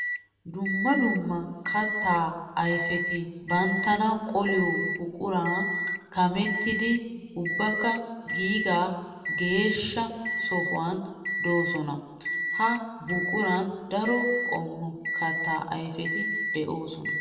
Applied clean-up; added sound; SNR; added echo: none; Microwave oven; 3 dB; reverberation time 1.4 s.